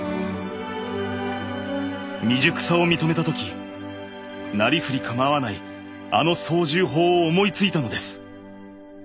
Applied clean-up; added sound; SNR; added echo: none; none; none; none.